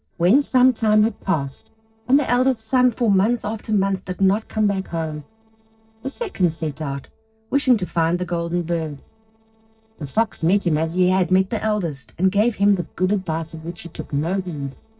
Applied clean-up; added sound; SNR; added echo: neural separator model SepFormer DNS4.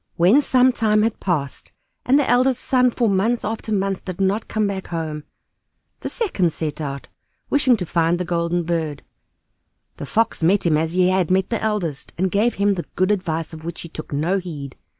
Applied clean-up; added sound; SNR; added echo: none; none; none; none.